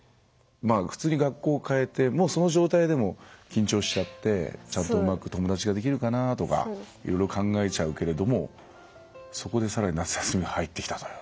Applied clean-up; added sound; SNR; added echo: none; none; none; none.